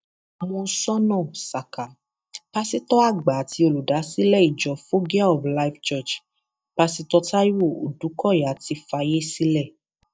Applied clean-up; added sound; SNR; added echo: neural mask model DeepFilterNet 3.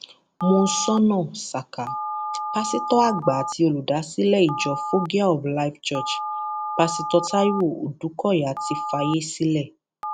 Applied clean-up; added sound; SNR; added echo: none; Telephone; 8 dB; none.